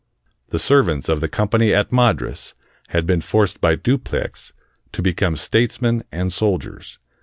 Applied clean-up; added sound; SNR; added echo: none; none; none; none.